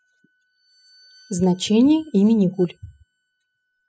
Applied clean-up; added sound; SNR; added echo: classical method spectral subtraction.